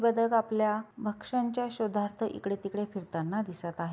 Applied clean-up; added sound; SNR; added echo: none; none; none; none.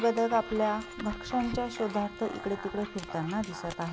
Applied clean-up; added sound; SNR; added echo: none; Dog + Bowed string instrument; 10 dB; none.